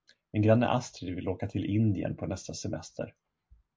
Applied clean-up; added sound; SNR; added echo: none; none; none; none.